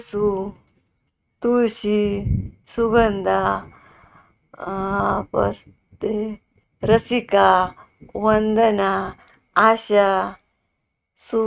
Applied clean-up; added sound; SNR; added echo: neural mask model RNNoise.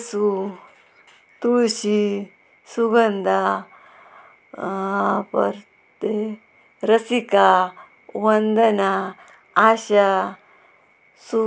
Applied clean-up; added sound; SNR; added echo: none; none; none; none.